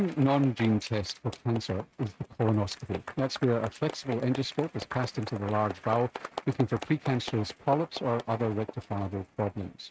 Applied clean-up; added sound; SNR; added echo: neural mask model RNNoise.